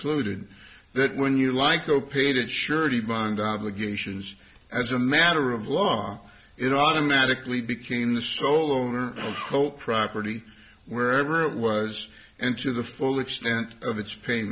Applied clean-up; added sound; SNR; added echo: none; none; none; none.